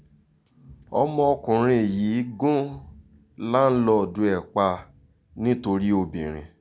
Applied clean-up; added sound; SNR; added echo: none; none; none; none.